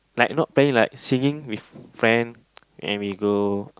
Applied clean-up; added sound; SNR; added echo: none; none; none; none.